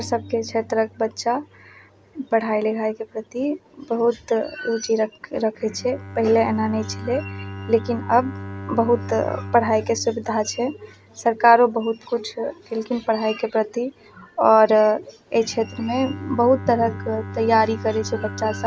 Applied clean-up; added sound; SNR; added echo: none; Bowed string instrument; 15 dB; none.